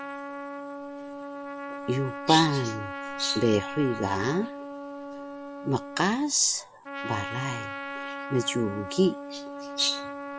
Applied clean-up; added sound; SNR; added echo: none; Trumpet; 8 dB; none.